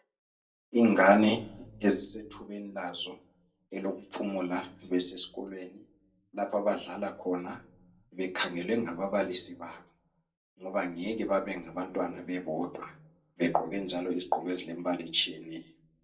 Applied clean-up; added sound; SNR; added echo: none; none; none; reverberation time 0.2 s.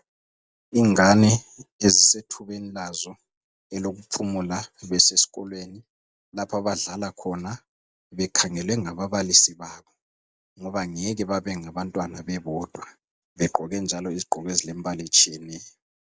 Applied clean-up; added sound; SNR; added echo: none; none; none; none.